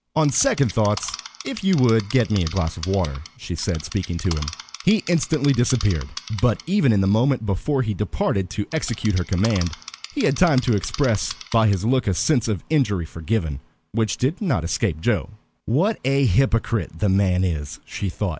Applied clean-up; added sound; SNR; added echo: none; Insect; 16 dB; none.